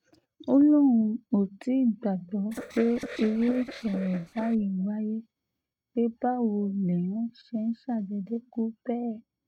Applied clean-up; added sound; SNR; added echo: neural mask model RNNoise.